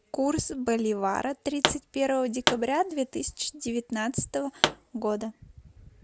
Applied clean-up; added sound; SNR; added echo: none; Explosion; 1 dB; none.